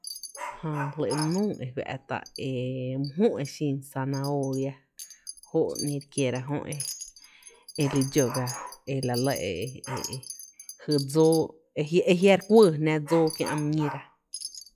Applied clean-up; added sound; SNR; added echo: classical method log-MMSE.